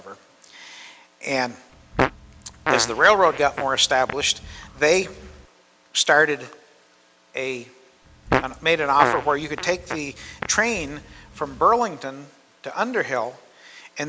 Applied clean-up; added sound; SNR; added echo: none; Fart; 6 dB; none.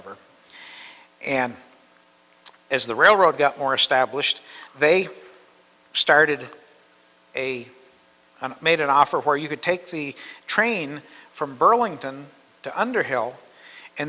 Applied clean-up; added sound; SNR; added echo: none; none; none; none.